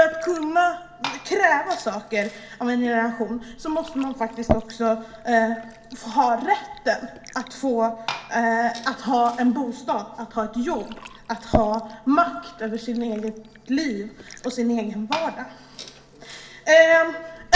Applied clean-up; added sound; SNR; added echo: none; Liquid; 12 dB; reverberation time 0.2 s.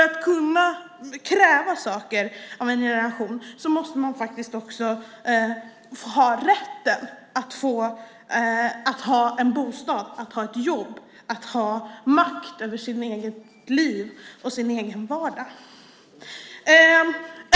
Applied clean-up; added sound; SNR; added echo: none; none; none; none.